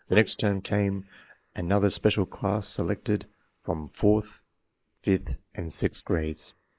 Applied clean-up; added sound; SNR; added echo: neural mask model Resemble Enhance denoiser.